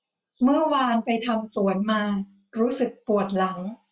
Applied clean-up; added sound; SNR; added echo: none; none; none; none.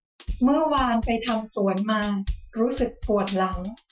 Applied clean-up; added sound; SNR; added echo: classical method Wiener filter.